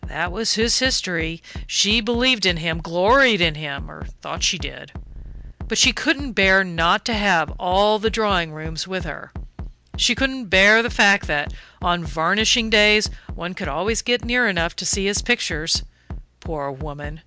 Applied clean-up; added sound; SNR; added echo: none; Bass drum; 13 dB; none.